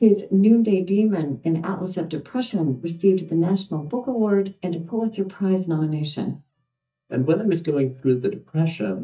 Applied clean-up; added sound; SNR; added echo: neural mask model DeepFilterNet 3.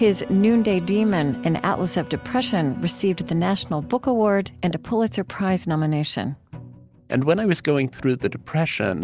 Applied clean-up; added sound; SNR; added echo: none; none; none; none.